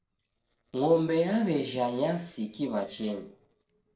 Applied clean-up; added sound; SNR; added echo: neural separator model SepFormer DNS4.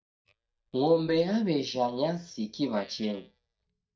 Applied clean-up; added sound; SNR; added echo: neural mask model DeepFilterNet 3.